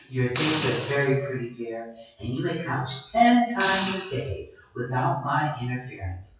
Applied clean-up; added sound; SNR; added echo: classical method WPE with log-MMSE.